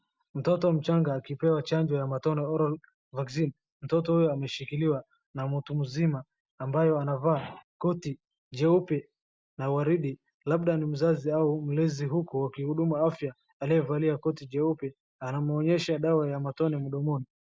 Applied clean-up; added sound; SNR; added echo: none; none; none; none.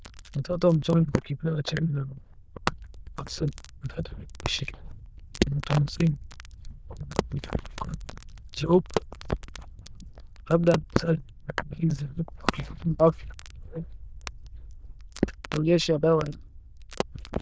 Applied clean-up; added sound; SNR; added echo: neural diffusion model UNIVERSE++.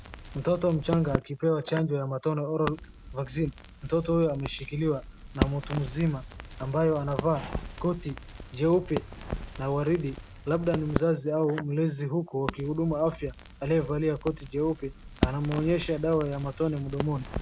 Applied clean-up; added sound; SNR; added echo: none; Crackle; 9 dB; none.